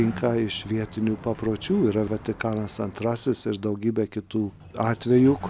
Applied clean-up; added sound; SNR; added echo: none; Sliding door; 17 dB; none.